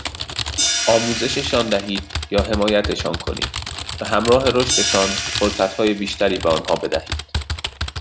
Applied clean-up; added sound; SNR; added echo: none; Typing + Hi-hat; 4 dB; none.